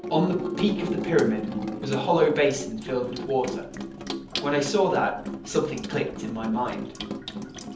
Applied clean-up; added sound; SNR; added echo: none; Sink (filling or washing) / Water tap, faucet; 6 dB; reverberation time 0.7 s.